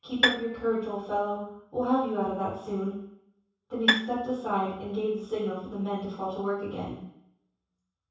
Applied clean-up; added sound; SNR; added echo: none; Bowed string instrument; -1 dB; reverberation time 0.7 s.